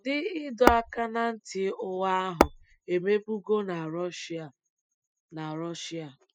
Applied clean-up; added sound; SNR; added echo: classical method spectral subtraction.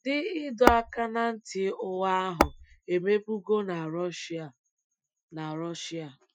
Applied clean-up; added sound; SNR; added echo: classical method Wiener filter.